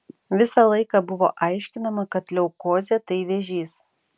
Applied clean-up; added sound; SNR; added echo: none; none; none; none.